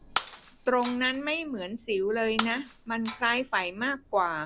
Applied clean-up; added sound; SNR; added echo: none; Shatter; 8 dB; none.